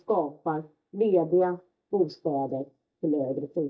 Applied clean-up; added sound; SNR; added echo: neural mask model DeepFilterNet 3.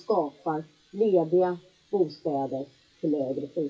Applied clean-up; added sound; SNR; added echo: classical method WPE with log-MMSE.